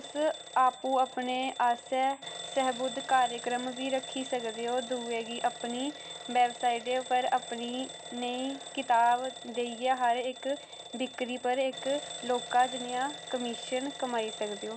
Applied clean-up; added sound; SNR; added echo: none; Alarm / Bell; 11 dB; none.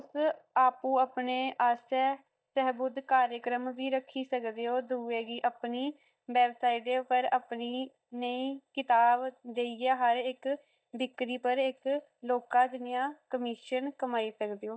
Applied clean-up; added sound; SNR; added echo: neural mask model DeepFilterNet 3.